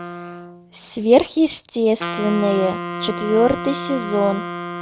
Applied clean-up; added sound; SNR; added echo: none; Wind instrument, woodwind instrument; 9 dB; none.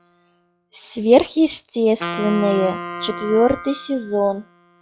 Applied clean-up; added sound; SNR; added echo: classical method log-MMSE.